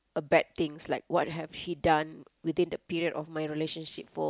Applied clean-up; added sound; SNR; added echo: none; none; none; none.